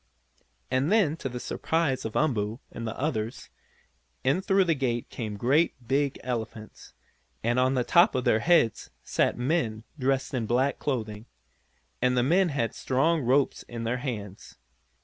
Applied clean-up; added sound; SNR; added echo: none; none; none; none.